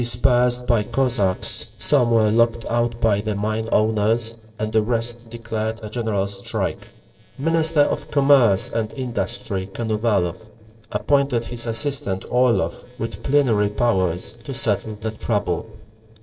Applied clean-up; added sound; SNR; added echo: neural separator model SepFormer DNS4.